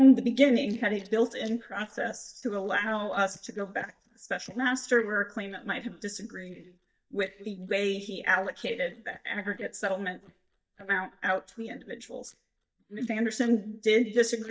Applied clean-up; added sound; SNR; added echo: neural mask model DeepFilterNet 3.